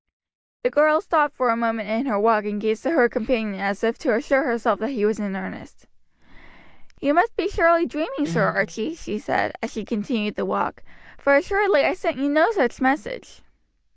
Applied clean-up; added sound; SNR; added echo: neural mask model DeepFilterNet 3.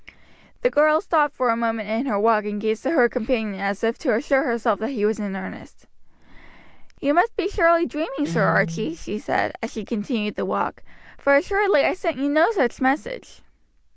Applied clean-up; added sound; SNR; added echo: none; Guitar; 9 dB; none.